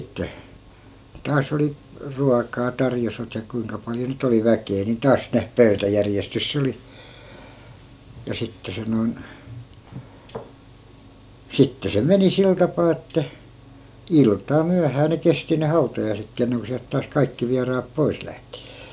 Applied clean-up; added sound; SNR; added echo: none; Tambourine; 19 dB; none.